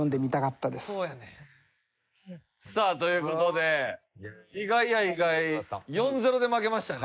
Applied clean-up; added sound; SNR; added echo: neural mask model Resemble Enhance denoiser.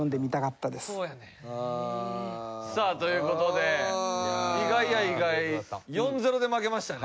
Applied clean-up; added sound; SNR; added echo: none; none; none; none.